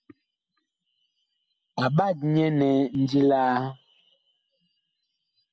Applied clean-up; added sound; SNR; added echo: none; none; none; none.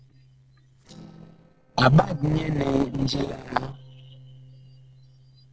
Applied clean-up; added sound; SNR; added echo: neural separator model SepFormer DNS4.